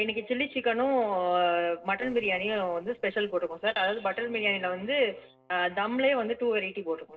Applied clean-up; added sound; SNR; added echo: neural separator model SepFormer DNS4.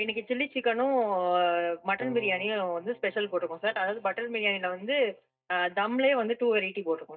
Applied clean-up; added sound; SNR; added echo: neural mask model DeepFilterNet 3.